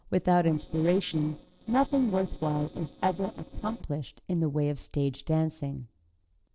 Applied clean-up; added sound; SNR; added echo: neural separator model SepFormer DNS4.